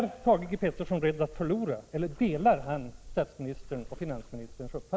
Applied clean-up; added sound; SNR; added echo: none; Water / Splash, splatter; 14 dB; none.